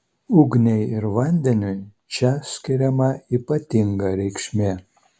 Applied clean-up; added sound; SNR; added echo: none; none; none; none.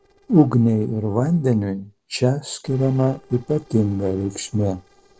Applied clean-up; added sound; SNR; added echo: neural separator model SepFormer DNS4.